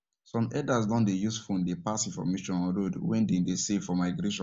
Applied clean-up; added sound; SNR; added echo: none; none; none; none.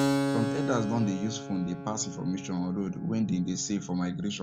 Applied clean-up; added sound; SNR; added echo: none; Keyboard (musical); 3 dB; none.